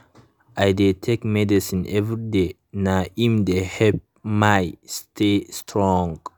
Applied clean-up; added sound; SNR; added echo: none; none; none; none.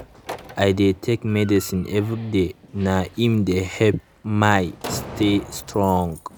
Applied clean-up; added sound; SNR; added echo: none; Slam; 17 dB; none.